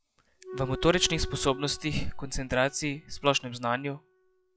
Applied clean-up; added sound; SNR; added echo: classical method log-MMSE.